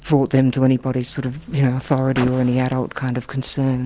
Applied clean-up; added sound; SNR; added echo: none; Car; 19 dB; none.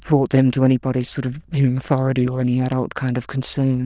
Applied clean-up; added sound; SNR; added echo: neural diffusion model UNIVERSE++.